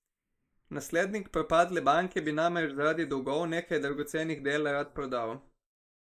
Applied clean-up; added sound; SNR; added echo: neural mask model Resemble Enhance denoiser.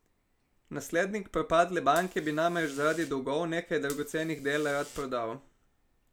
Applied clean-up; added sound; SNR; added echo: none; Buzz; 19 dB; none.